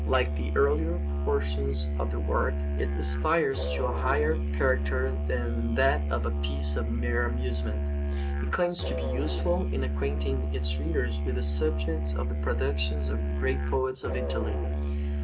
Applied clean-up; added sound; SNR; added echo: none; Musical instrument; -3 dB; reverberation time 0.3 s.